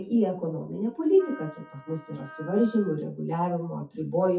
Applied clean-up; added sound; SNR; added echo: classical method WPE with log-MMSE.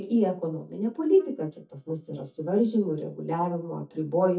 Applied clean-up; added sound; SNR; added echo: neural mask model DeepFilterNet 3.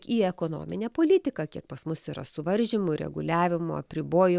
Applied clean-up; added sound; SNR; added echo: none; none; none; none.